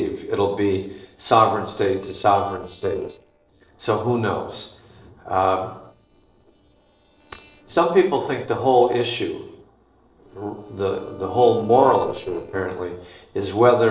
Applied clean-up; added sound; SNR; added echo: neural separator model SepFormer DNS4.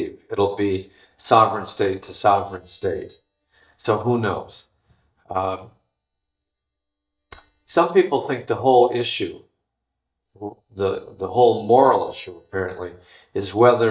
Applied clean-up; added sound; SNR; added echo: neural mask model DeepFilterNet 3.